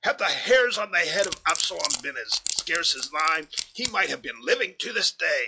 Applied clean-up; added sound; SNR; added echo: classical method log-MMSE.